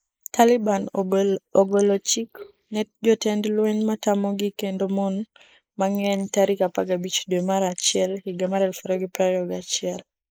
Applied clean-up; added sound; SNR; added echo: neural mask model Resemble Enhance denoiser.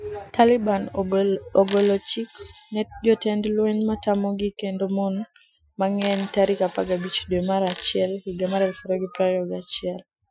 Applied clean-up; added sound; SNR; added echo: classical method Wiener filter.